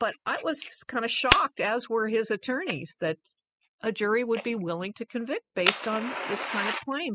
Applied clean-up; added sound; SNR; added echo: classical method spectral subtraction.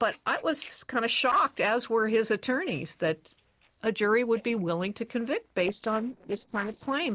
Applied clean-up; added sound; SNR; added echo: neural separator model SepFormer DNS4.